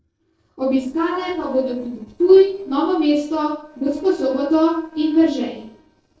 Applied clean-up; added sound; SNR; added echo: neural separator model SepFormer DNS4.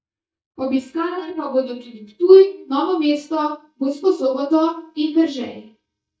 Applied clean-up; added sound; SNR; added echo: neural mask model DeepFilterNet 3.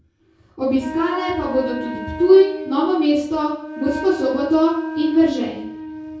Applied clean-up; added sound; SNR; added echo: none; Wind instrument, woodwind instrument; 12 dB; reverberation time 0.6 s.